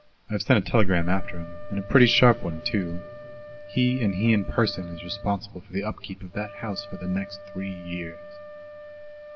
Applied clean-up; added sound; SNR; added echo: none; Wind instrument, woodwind instrument; 18 dB; reverberation time 2.4 s.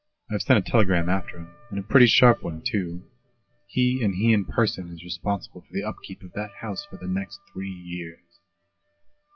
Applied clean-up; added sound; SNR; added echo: classical method WPE with log-MMSE.